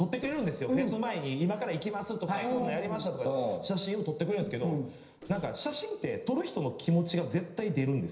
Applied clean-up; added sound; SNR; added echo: neural separator model SepFormer DNS4.